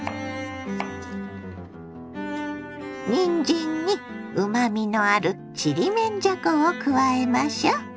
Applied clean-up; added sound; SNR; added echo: none; none; none; none.